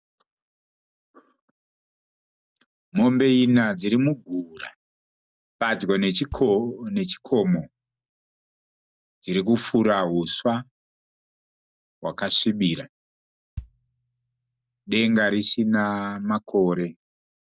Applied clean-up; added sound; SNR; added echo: none; Bass drum; 20 dB; none.